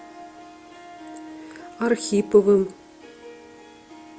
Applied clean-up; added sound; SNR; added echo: none; Harp; 17 dB; none.